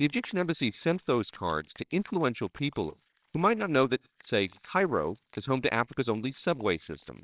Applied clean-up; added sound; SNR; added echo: neural separator model SepFormer WHAMR!.